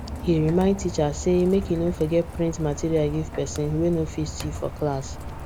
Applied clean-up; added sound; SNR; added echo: none; Rain; 9 dB; none.